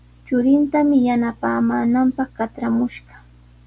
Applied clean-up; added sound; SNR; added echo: none; none; none; none.